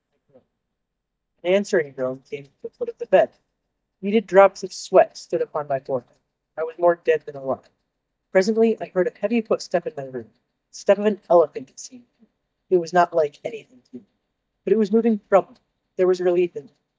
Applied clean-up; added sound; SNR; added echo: neural mask model DeepFilterNet 3.